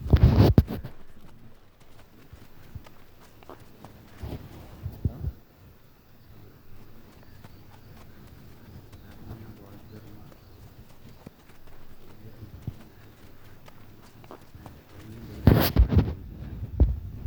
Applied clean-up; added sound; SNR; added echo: none; Livestock, farm animals, working animals; 19 dB; none.